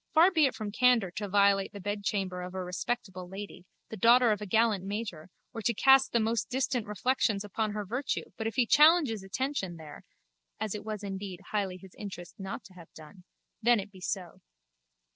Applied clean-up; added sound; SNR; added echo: none; none; none; none.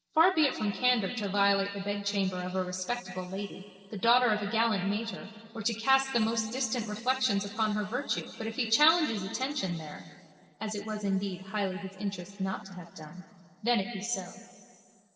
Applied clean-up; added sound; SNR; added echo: none; none; none; reverberation time 2.4 s.